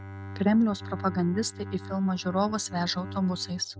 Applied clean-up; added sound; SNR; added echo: neural mask model RNNoise.